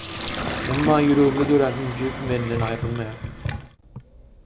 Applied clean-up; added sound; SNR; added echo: none; Sink (filling or washing); 6 dB; none.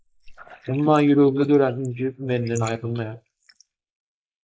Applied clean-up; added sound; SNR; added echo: neural mask model Resemble Enhance denoiser.